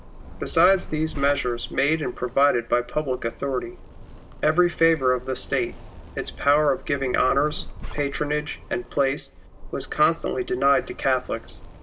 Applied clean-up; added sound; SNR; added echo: none; Zipper (clothing); 13 dB; none.